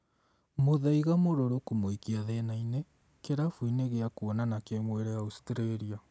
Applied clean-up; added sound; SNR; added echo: none; none; none; none.